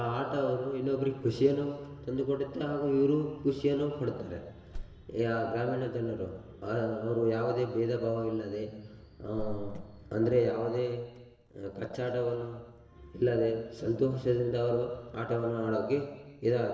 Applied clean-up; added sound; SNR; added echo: none; Cricket; 19 dB; reverberation time 1.3 s.